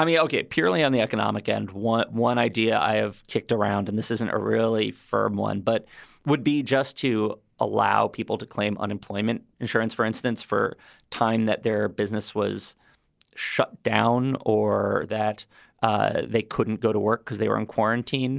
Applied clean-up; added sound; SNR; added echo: none; none; none; none.